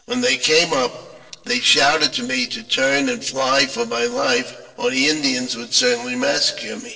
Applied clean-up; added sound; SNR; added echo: neural separator model SepFormer DNS4.